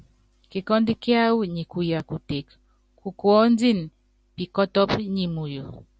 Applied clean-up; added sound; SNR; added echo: none; none; none; none.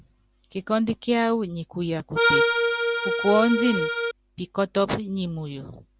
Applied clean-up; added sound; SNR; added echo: none; Accordion; -4 dB; none.